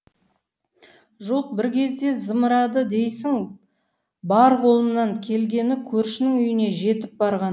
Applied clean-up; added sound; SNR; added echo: none; none; none; none.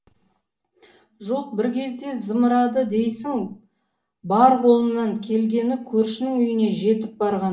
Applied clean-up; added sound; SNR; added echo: none; none; none; reverberation time 0.3 s.